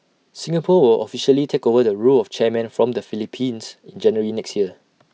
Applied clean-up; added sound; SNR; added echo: none; none; none; none.